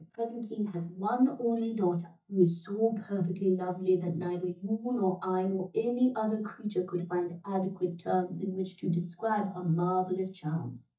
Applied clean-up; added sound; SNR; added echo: neural mask model DeepFilterNet 3.